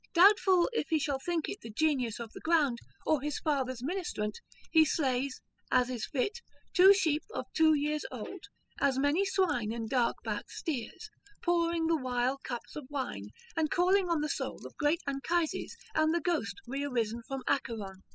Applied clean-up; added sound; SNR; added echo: classical method spectral subtraction.